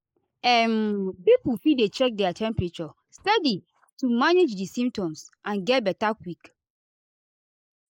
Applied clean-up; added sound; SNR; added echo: neural mask model Resemble Enhance denoiser.